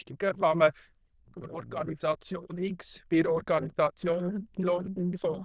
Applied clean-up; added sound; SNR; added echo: neural diffusion model UNIVERSE++.